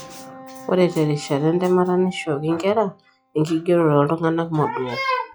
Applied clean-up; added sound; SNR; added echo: classical method log-MMSE.